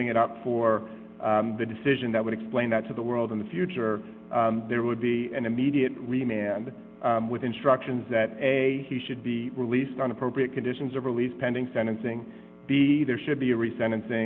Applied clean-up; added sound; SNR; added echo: none; none; none; none.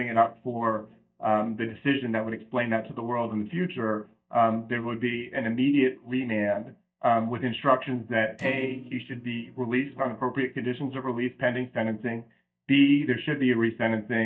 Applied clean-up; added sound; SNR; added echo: neural mask model DeepFilterNet 3.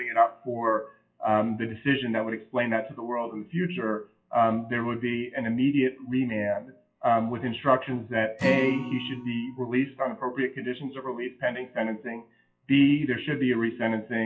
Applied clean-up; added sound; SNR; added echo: classical method WPE with log-MMSE.